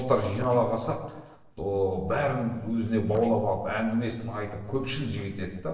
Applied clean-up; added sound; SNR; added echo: neural separator model SepFormer DNS4.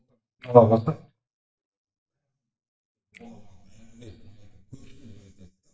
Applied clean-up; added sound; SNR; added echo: neural mask model DeepFilterNet 3.